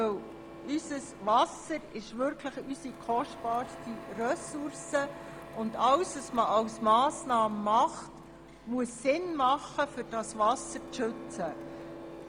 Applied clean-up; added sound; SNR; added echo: none; Printer; 15 dB; none.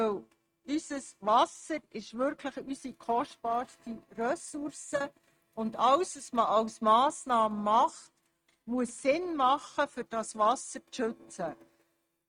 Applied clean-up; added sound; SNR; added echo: neural mask model RNNoise.